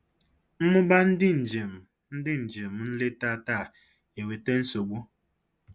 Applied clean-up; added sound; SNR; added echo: none; none; none; none.